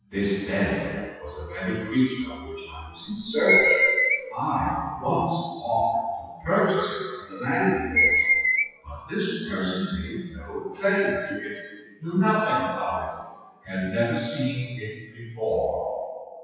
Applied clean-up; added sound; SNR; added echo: classical method WPE with log-MMSE.